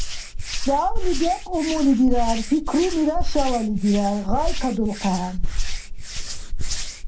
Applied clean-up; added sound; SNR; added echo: none; Hands; 0 dB; reverberation time 0.2 s.